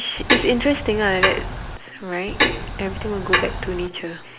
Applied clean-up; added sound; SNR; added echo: none; Clock; -1 dB; none.